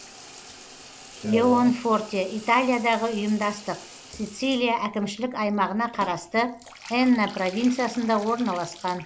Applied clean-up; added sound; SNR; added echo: none; Bathtub (filling or washing) / Water tap, faucet; 17 dB; none.